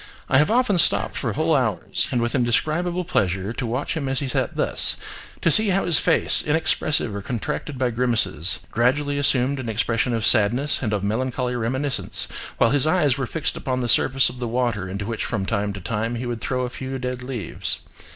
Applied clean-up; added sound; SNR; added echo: neural separator model SepFormer DNS4.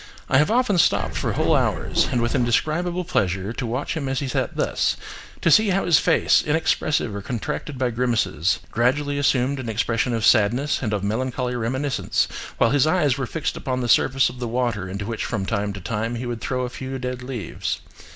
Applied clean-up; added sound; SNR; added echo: none; Bird; 1 dB; none.